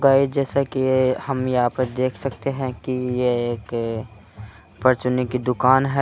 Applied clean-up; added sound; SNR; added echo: none; none; none; none.